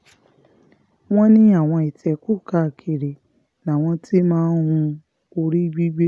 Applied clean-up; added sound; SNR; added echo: none; none; none; none.